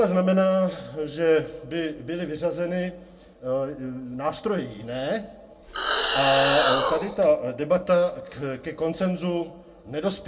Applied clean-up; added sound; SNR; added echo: none; Animal; 0 dB; reverberation time 0.2 s.